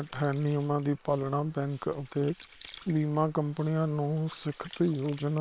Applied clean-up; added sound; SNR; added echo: neural separator model SepFormer WHAM!.